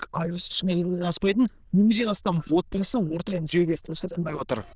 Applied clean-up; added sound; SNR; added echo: neural diffusion model UNIVERSE++.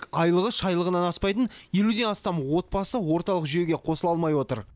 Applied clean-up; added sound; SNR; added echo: none; none; none; none.